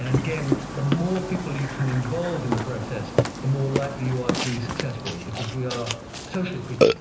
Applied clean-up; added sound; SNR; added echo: none; Burping, eructation; 0 dB; reverberation time 0.9 s.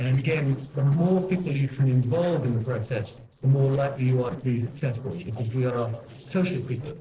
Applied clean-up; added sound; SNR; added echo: neural separator model SepFormer DNS4.